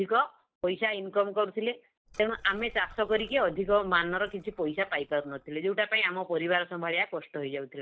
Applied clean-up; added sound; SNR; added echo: neural mask model DeepFilterNet 3.